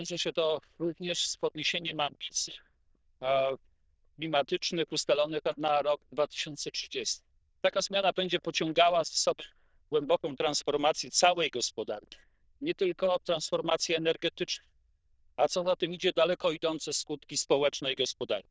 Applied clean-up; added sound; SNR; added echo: neural diffusion model UNIVERSE++.